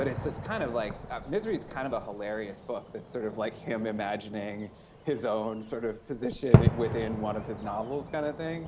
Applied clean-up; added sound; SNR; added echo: none; Fireworks; 0 dB; none.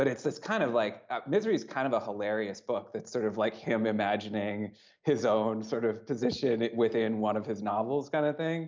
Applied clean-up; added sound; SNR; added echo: none; none; none; none.